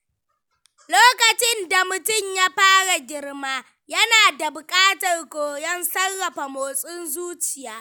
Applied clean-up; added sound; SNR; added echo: none; none; none; none.